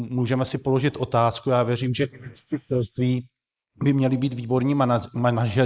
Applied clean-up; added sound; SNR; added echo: neural mask model Resemble Enhance denoiser.